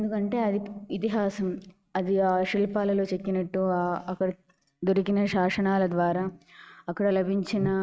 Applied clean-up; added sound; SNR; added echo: neural mask model RNNoise.